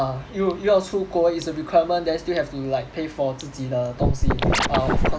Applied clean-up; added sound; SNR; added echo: none; Scratching (performance technique); -4 dB; none.